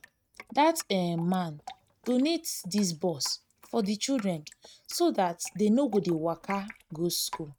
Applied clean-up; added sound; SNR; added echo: neural mask model RNNoise.